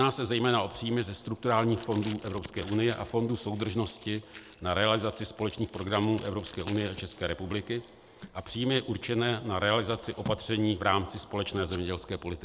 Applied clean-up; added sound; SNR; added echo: none; Packing tape, duct tape; 18 dB; none.